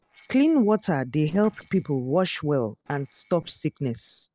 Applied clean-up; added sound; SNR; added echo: neural separator model SepFormer DNS4.